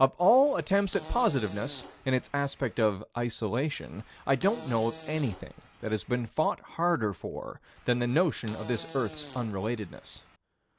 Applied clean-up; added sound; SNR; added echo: none; Fart; 16 dB; none.